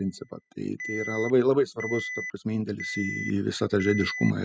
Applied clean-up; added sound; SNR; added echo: classical method spectral subtraction.